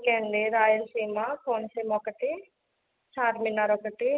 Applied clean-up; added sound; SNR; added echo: none; none; none; none.